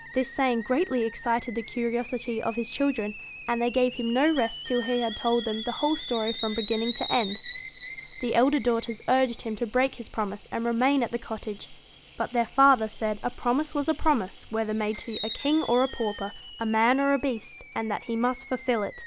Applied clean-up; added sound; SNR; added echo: none; Boiling / Alarm; 1 dB; none.